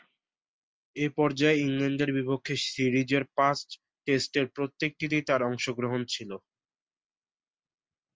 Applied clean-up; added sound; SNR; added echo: none; none; none; none.